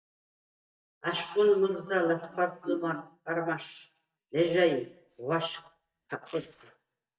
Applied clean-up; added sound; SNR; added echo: neural mask model DeepFilterNet 3.